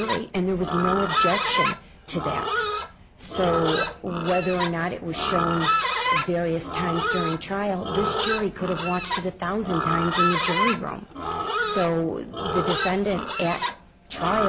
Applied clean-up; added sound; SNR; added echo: none; Livestock, farm animals, working animals; 0 dB; none.